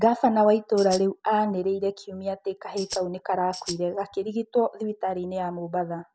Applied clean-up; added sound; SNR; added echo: none; Tambourine; 11 dB; none.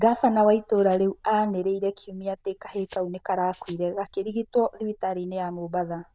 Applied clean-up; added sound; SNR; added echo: neural diffusion model UNIVERSE++.